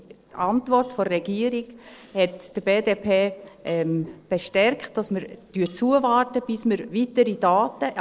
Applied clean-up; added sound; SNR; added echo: neural separator model SepFormer DNS4.